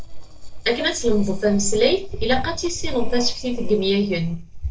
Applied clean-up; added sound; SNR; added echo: neural separator model SepFormer DNS4.